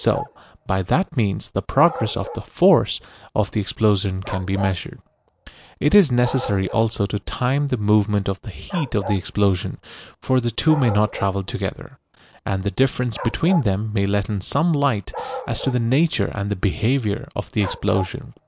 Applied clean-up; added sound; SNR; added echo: none; Bark; 15 dB; none.